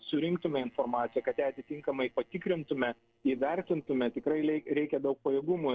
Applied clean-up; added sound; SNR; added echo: neural separator model SepFormer DNS4.